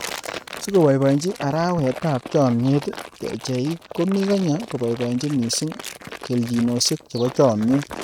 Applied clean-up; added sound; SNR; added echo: neural mask model RNNoise.